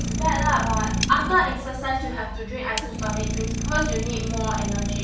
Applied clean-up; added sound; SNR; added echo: none; Idling; 2 dB; reverberation time 0.5 s.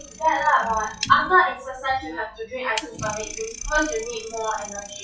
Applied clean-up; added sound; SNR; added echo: classical method WPE with log-MMSE.